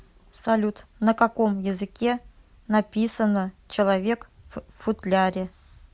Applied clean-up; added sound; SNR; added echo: none; none; none; none.